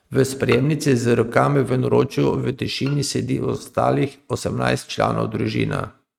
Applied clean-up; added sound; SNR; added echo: neural mask model RNNoise.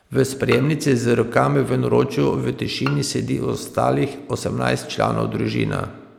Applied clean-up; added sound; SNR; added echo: none; Bowed string instrument; 17 dB; none.